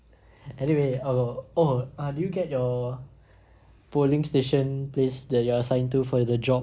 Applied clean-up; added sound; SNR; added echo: none; none; none; none.